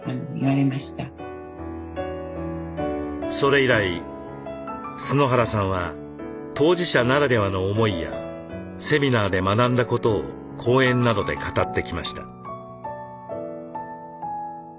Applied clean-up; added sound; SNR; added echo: none; none; none; none.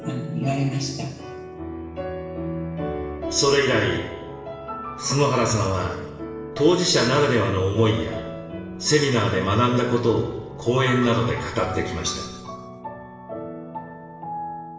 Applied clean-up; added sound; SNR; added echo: none; none; none; reverberation time 1.0 s.